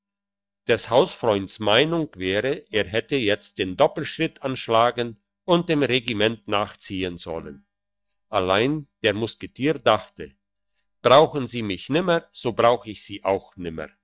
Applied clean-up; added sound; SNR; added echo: neural mask model DeepFilterNet 3.